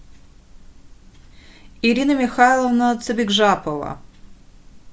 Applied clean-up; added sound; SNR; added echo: none; none; none; none.